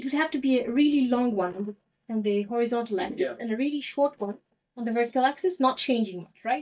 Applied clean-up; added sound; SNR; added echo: neural mask model DeepFilterNet 3.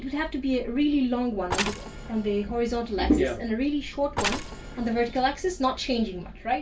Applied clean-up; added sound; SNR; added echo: none; Mechanisms; 9 dB; reverberation time 0.2 s.